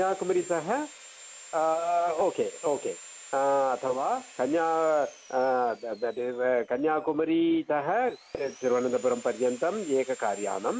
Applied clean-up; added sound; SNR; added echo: none; Sawing; 20 dB; none.